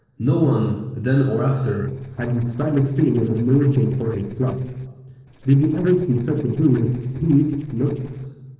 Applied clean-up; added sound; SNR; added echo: neural separator model SepFormer DNS4.